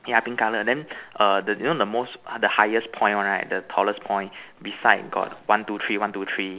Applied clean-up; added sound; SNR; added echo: none; none; none; none.